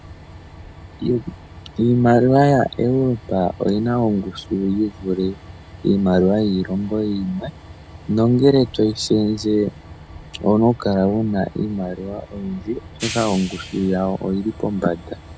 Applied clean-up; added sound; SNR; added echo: none; Train; 18 dB; none.